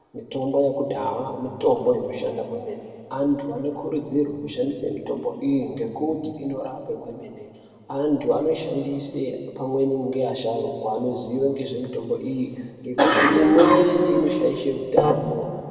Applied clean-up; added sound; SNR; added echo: none; none; none; reverberation time 2.2 s.